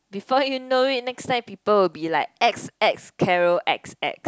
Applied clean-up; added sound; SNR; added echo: none; none; none; none.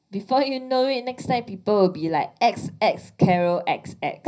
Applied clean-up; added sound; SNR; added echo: none; none; none; reverberation time 0.4 s.